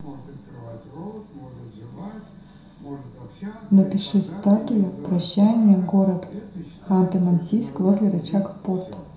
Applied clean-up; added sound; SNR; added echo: none; none; none; reverberation time 0.7 s.